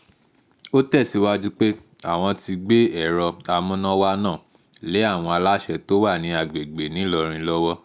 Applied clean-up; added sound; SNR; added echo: none; none; none; none.